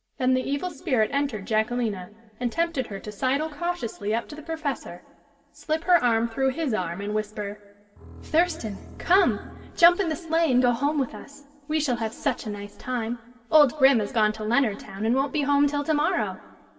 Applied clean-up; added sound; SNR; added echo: none; Bowed string instrument; 18 dB; reverberation time 1.6 s.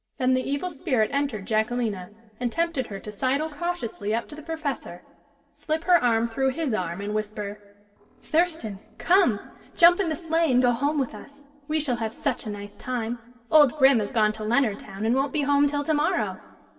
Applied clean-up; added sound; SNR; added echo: neural separator model SepFormer DNS4.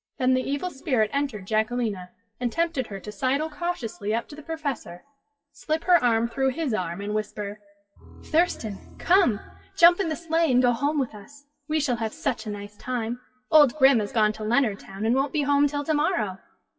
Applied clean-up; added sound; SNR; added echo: classical method WPE with log-MMSE.